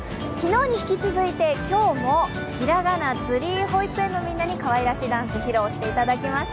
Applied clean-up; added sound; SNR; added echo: none; none; none; none.